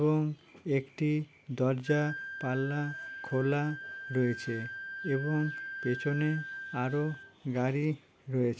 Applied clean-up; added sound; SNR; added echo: none; Wind instrument, woodwind instrument; 11 dB; none.